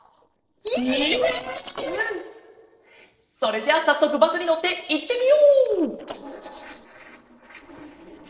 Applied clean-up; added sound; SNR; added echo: neural separator model SepFormer DNS4.